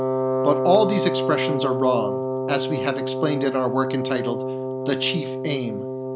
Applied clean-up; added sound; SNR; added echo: none; Wind instrument, woodwind instrument; 1 dB; none.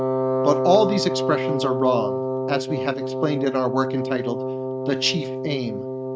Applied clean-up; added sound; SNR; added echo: neural mask model RNNoise.